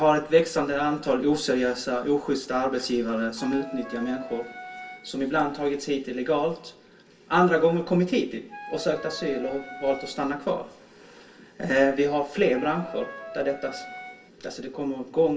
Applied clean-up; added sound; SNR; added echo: none; Wind instrument, woodwind instrument; 14 dB; reverberation time 0.2 s.